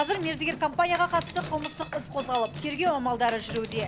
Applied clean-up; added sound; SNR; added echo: none; Mechanisms; 11 dB; none.